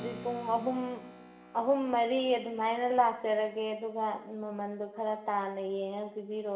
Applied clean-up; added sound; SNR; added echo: none; Keyboard (musical); 20 dB; reverberation time 1.1 s.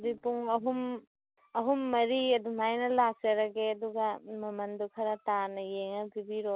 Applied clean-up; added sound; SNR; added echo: none; none; none; none.